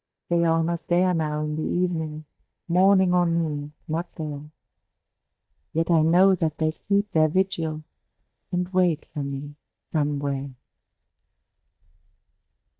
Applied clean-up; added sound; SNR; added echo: neural mask model DeepFilterNet 3.